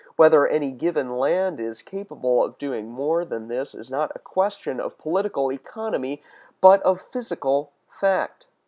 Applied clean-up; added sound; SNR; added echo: none; none; none; none.